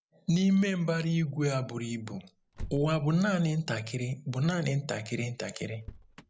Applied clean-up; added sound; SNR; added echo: none; Motor vehicle (road); 20 dB; none.